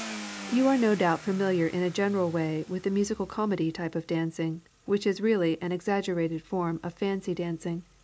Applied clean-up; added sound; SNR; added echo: none; Car; 18 dB; none.